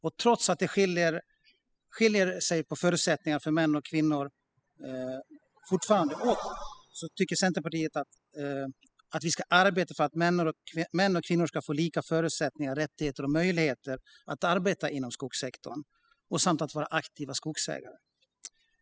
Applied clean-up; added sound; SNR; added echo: classical method spectral subtraction.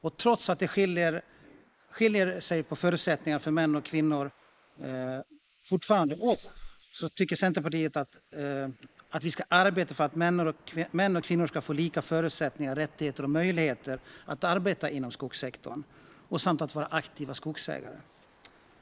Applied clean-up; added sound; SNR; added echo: neural mask model Resemble Enhance denoiser.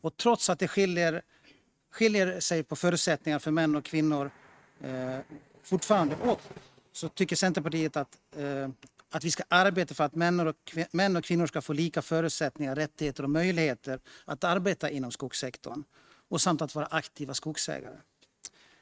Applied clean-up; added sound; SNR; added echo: neural mask model RNNoise.